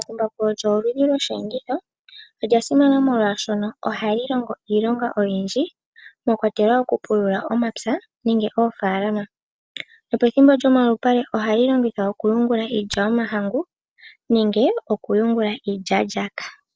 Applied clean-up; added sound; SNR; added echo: neural separator model SepFormer DNS4.